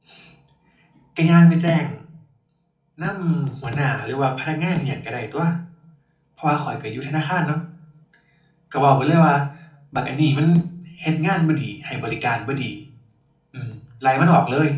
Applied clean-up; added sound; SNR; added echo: none; none; none; reverberation time 0.4 s.